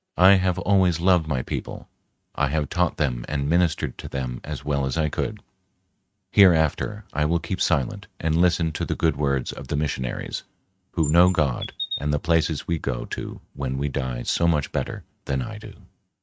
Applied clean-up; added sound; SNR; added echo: neural mask model RNNoise.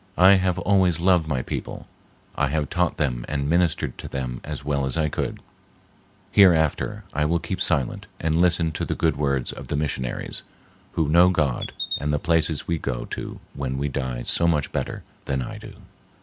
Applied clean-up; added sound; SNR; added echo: none; Chirp, tweet; 12 dB; none.